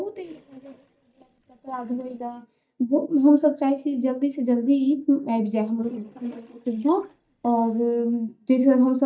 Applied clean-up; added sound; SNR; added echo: neural mask model DeepFilterNet 3.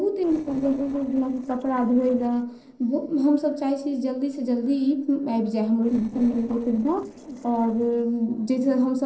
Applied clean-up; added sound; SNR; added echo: neural separator model SepFormer DNS4.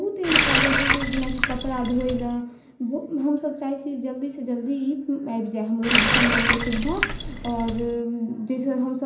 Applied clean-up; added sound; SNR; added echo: none; Water tap, faucet; -3 dB; reverberation time 0.6 s.